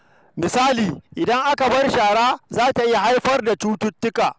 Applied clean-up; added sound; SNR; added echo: none; none; none; none.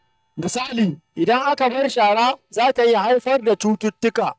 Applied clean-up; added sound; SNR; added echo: neural mask model DeepFilterNet 3.